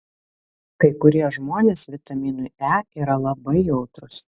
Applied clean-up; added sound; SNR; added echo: none; none; none; none.